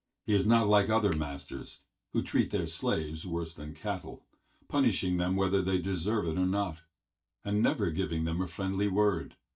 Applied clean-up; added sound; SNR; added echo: neural mask model DeepFilterNet 3.